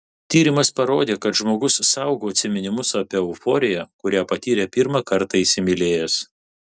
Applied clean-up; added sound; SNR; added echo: none; none; none; none.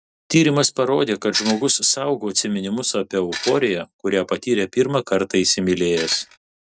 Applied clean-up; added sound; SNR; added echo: none; Tools; 10 dB; none.